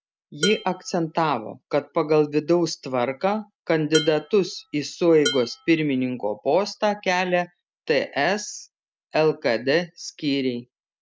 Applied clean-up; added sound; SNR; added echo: none; Dishes, pots, and pans; 10 dB; none.